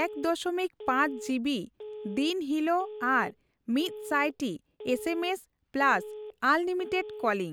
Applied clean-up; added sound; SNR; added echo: none; Telephone; 14 dB; none.